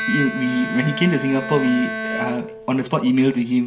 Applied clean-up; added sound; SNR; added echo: none; Bowed string instrument; 8 dB; reverberation time 0.7 s.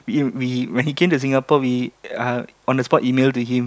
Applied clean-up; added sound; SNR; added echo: none; none; none; none.